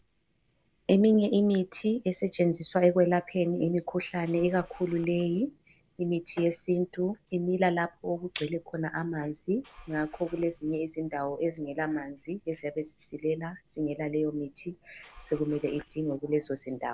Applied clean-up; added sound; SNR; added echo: neural separator model SepFormer DNS4.